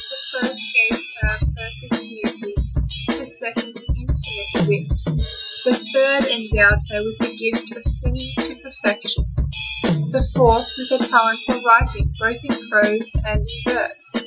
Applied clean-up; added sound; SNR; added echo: classical method Wiener filter.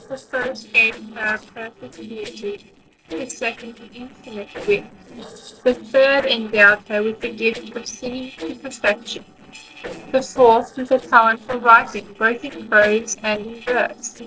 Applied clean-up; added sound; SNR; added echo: neural separator model SepFormer DNS4.